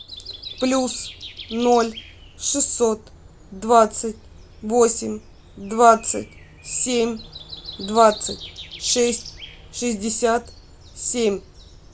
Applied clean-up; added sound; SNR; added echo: none; Breathing; 18 dB; none.